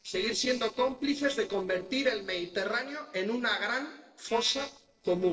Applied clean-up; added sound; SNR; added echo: neural separator model SepFormer DNS4.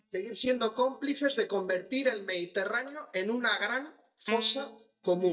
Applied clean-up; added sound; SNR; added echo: neural mask model DeepFilterNet 3.